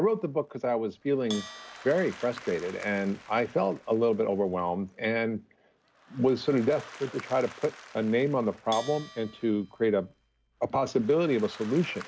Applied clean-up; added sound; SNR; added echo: none; Bell + Applause; 19 dB; none.